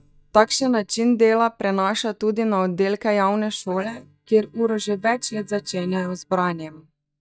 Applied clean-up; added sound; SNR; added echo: neural mask model DeepFilterNet 3.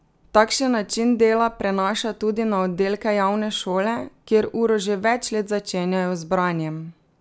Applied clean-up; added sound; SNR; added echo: none; none; none; none.